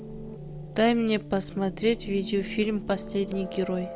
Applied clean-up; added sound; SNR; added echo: none; Piano; 11 dB; none.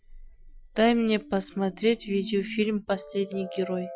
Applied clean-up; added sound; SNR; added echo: classical method Wiener filter.